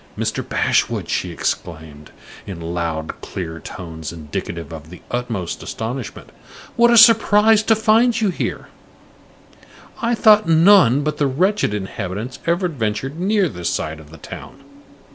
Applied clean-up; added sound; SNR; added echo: none; none; none; none.